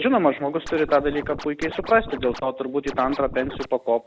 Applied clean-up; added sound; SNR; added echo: none; Scratching (performance technique); 11 dB; none.